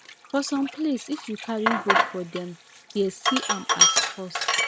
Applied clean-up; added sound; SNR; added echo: none; Sink (filling or washing); -3 dB; none.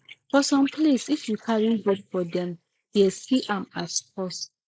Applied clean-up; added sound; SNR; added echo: neural mask model Resemble Enhance denoiser.